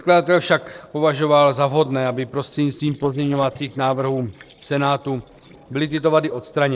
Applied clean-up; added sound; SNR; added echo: neural separator model SepFormer DNS4.